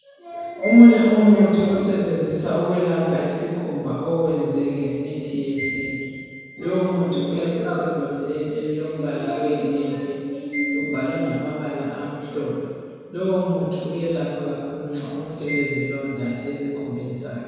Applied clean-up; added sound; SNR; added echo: none; Wind chime; 16 dB; reverberation time 1.9 s.